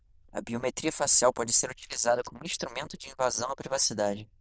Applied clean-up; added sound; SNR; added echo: neural diffusion model UNIVERSE++.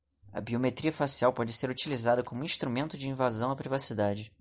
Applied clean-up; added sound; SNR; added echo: none; Splash, splatter; 19 dB; none.